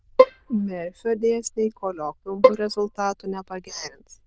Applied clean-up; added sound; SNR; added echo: neural diffusion model UNIVERSE++.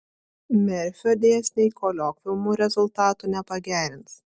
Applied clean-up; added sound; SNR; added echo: none; none; none; none.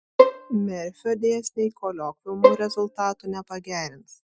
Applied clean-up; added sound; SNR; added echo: classical method Wiener filter.